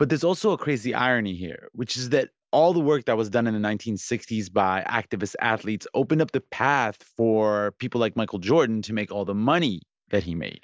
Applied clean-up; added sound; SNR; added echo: none; none; none; none.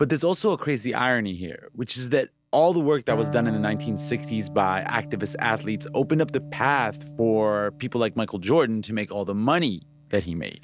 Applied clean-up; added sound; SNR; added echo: none; Electric guitar; 14 dB; none.